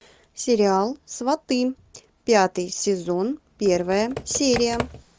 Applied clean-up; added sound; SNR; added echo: none; Computer keyboard; 10 dB; none.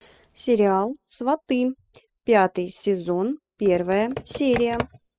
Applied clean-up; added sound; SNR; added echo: classical method spectral subtraction.